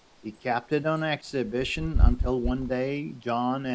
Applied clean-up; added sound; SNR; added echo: none; Wind / Bird; 0 dB; none.